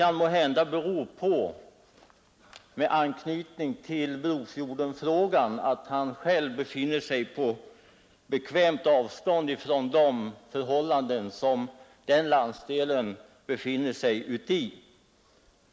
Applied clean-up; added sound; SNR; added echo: none; none; none; none.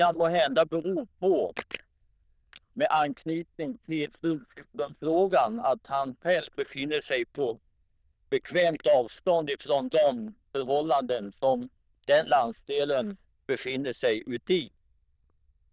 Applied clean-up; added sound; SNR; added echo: neural diffusion model UNIVERSE++.